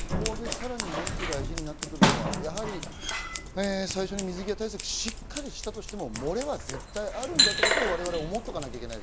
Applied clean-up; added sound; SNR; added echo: none; Scissors; -3 dB; none.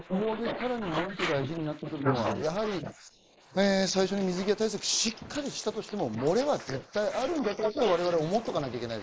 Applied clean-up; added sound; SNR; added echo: neural mask model Resemble Enhance denoiser.